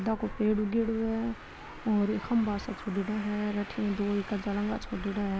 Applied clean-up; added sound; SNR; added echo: none; Traffic noise, roadway noise; 14 dB; none.